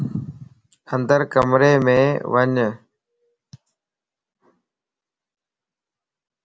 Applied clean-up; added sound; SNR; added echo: none; none; none; none.